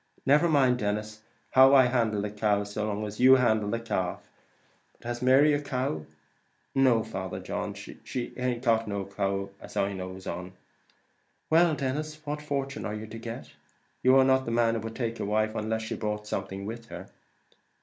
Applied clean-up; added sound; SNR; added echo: none; none; none; none.